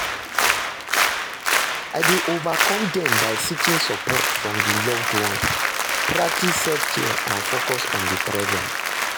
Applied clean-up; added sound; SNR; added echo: none; Applause; -5 dB; none.